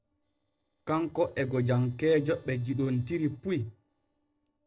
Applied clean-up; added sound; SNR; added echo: neural separator model SepFormer DNS4.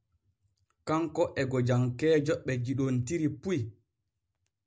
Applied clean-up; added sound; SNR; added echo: none; none; none; none.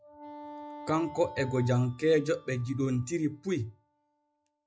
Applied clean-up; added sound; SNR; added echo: classical method log-MMSE.